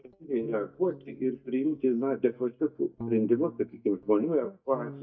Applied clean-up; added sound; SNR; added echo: neural mask model DeepFilterNet 3.